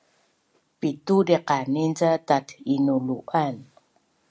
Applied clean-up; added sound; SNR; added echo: none; none; none; none.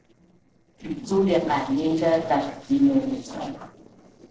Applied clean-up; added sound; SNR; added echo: neural separator model SepFormer DNS4.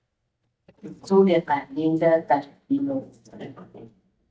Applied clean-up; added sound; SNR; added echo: neural mask model DeepFilterNet 3.